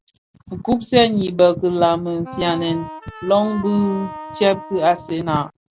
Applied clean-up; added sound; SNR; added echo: none; Wind instrument, woodwind instrument; 15 dB; none.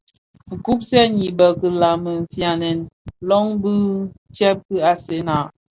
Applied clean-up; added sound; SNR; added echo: none; none; none; none.